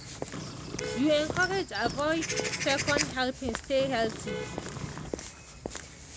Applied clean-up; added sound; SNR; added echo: none; Walk, footsteps / Bird vocalization, bird call, bird song + Vehicle horn, car horn, honking; 4 dB; none.